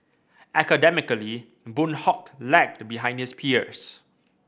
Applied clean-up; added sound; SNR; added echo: none; none; none; none.